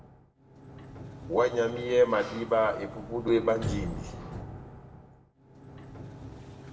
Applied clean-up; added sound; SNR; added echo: none; Sliding door; 11 dB; reverberation time 0.7 s.